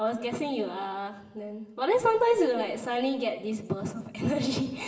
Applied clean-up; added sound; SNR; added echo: none; none; none; reverberation time 1.0 s.